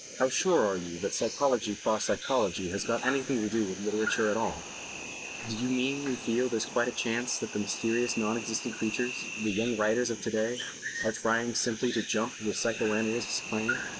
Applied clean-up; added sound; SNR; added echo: neural mask model Resemble Enhance denoiser.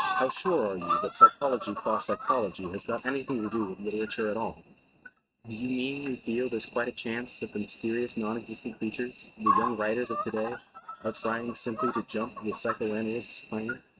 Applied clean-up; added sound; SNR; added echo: neural mask model RNNoise.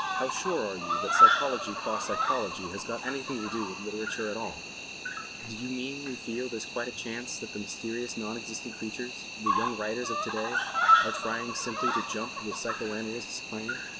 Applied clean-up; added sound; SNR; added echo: none; Cricket; -5 dB; none.